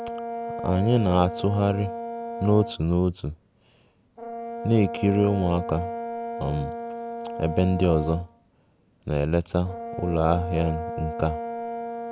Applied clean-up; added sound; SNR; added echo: none; Brass instrument; 8 dB; none.